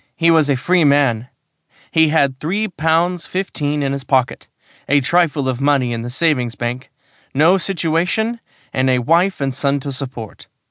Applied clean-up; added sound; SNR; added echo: none; none; none; none.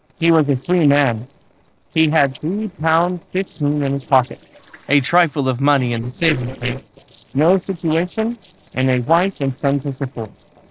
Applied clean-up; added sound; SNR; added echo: neural separator model SepFormer DNS4.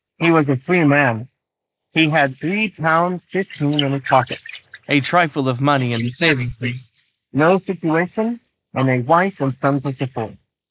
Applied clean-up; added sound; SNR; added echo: neural mask model Resemble Enhance denoiser.